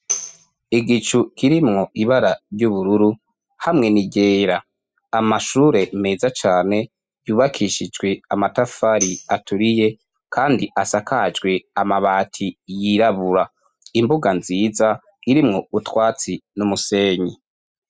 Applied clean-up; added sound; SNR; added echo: classical method spectral subtraction.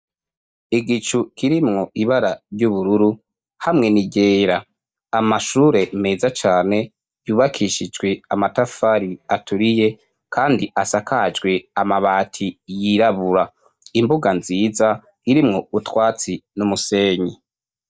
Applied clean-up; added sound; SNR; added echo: neural mask model DeepFilterNet 3.